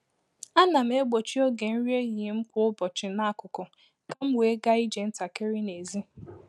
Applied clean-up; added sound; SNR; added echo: none; none; none; none.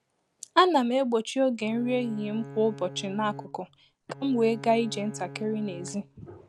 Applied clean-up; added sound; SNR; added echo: none; Bowed string instrument; 15 dB; none.